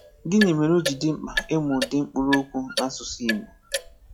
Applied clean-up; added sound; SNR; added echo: classical method log-MMSE.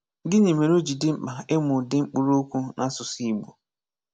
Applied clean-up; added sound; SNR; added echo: none; none; none; none.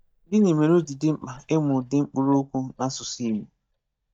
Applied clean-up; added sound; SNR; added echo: neural mask model DeepFilterNet 3.